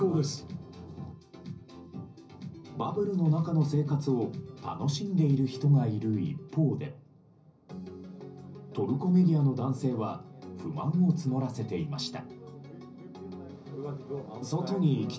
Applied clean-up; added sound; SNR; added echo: none; none; none; reverberation time 0.5 s.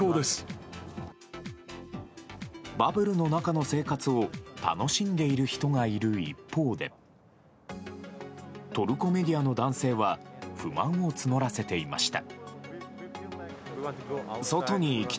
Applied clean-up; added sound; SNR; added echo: none; none; none; none.